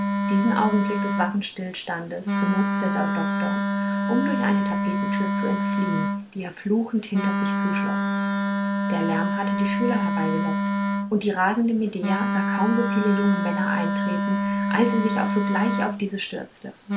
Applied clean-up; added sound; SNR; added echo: none; Wind instrument, woodwind instrument; -2 dB; none.